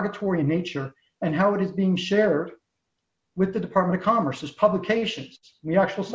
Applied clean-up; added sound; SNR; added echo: none; none; none; none.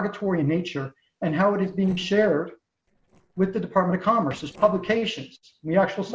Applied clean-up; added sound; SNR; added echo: neural separator model SepFormer DNS4.